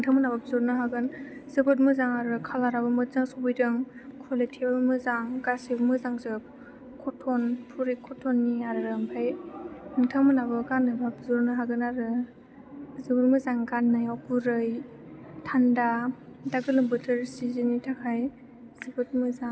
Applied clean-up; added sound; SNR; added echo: none; none; none; none.